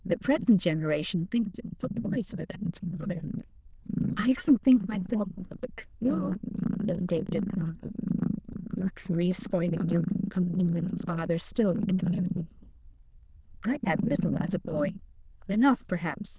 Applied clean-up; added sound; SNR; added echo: neural diffusion model UNIVERSE++.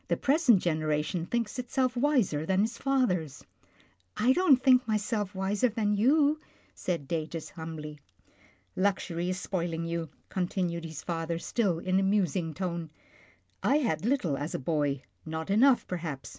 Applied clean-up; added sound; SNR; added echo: none; none; none; none.